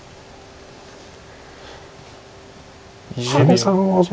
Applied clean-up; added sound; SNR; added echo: none; none; none; none.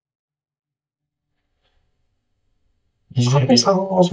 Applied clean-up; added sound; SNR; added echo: neural mask model DeepFilterNet 3.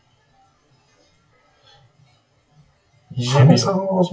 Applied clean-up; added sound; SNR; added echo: classical method WPE with log-MMSE.